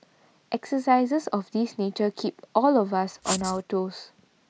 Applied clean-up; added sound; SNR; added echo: neural mask model Resemble Enhance denoiser.